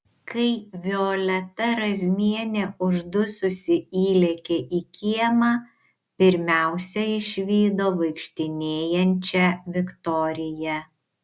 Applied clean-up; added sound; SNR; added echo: none; none; none; none.